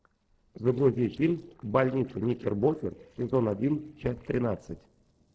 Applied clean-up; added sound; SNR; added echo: neural separator model SepFormer DNS4.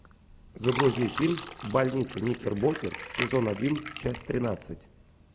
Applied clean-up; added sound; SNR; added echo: none; Fill (with liquid); 10 dB; none.